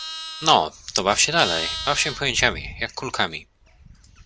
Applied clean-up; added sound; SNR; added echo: none; Livestock, farm animals, working animals; 11 dB; none.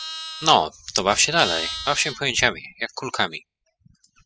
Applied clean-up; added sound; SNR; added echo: classical method spectral subtraction.